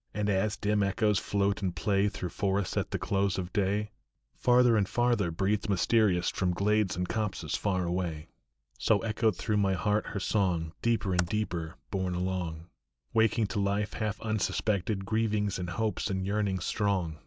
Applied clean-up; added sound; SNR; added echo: none; Computer keyboard; 14 dB; none.